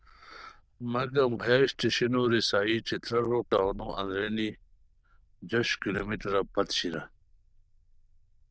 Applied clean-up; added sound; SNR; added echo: neural diffusion model UNIVERSE++.